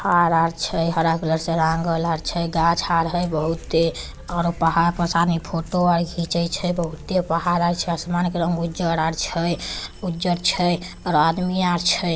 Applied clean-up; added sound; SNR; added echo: none; none; none; none.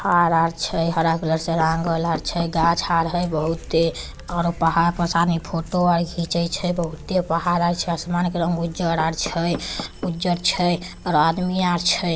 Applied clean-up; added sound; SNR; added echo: none; Knock / Wood; 17 dB; none.